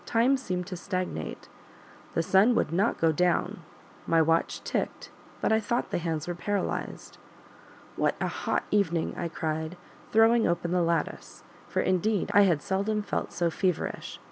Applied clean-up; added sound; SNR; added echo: none; none; none; none.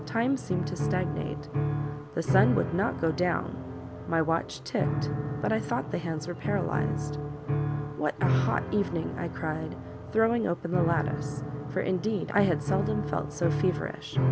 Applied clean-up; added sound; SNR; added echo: none; Piano; 1 dB; none.